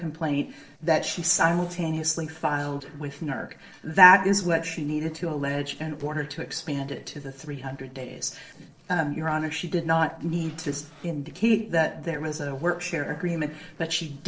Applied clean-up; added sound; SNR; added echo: neural separator model SepFormer DNS4.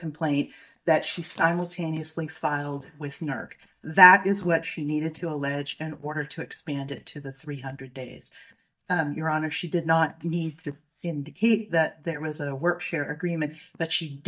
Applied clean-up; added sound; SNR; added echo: neural mask model DeepFilterNet 3.